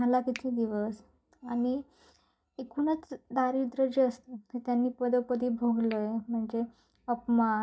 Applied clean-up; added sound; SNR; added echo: neural mask model DeepFilterNet 3.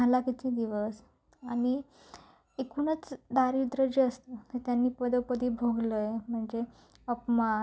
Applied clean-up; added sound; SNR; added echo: none; none; none; none.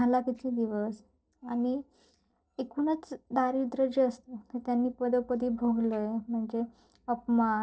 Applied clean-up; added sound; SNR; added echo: neural separator model SepFormer DNS4.